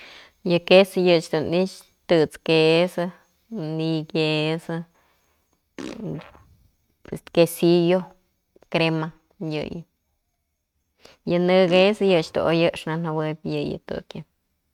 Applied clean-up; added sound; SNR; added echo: neural mask model RNNoise.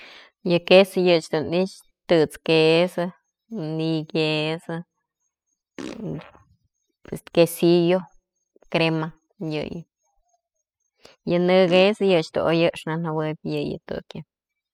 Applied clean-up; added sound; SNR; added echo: classical method spectral subtraction.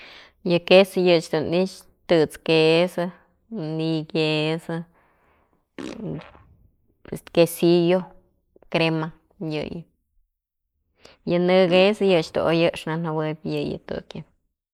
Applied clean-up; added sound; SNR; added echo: neural mask model Resemble Enhance denoiser.